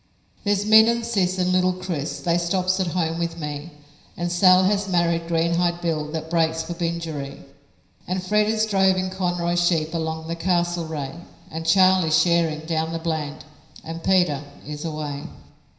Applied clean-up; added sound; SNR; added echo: none; none; none; reverberation time 0.9 s.